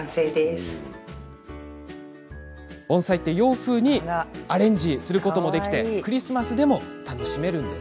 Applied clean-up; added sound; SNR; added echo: none; none; none; none.